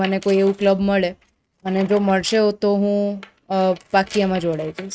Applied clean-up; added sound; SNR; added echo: neural mask model RNNoise.